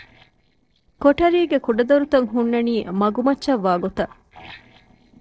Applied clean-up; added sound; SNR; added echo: neural separator model SepFormer DNS4.